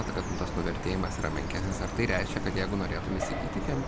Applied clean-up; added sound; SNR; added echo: none; Chirp, tweet; 0 dB; none.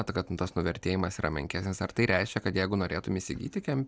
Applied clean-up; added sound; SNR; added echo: none; none; none; none.